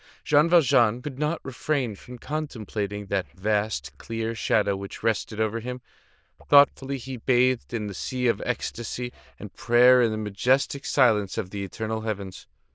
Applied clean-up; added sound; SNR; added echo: neural diffusion model UNIVERSE++.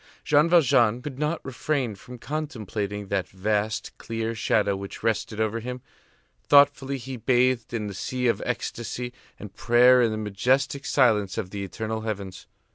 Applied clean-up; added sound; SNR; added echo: none; none; none; none.